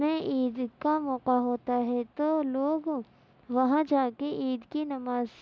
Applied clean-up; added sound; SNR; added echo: none; none; none; none.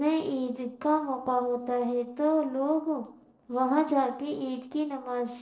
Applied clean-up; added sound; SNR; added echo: neural separator model SepFormer DNS4.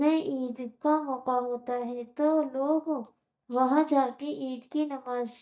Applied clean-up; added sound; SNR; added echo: neural mask model DeepFilterNet 3.